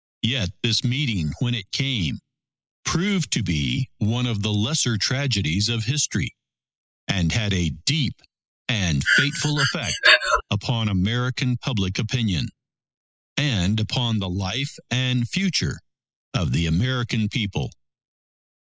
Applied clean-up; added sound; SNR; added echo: classical method spectral subtraction.